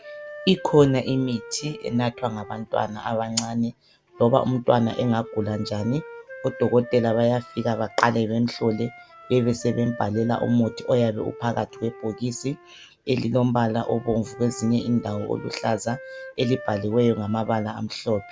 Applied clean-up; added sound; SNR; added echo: none; Wind instrument, woodwind instrument; 17 dB; none.